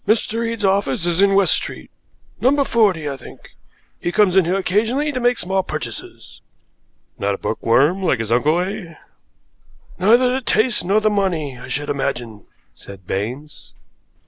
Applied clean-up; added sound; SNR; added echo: none; Meow / Purr; 18 dB; none.